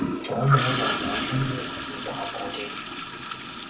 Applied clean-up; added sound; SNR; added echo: none; Toilet flush / Gurgling; -1 dB; reverberation time 0.4 s.